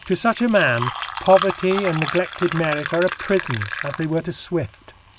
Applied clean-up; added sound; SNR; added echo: none; Fill (with liquid); 9 dB; none.